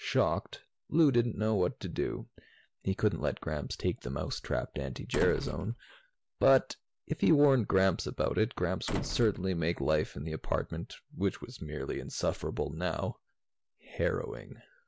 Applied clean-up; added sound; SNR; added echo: none; Slam; 11 dB; none.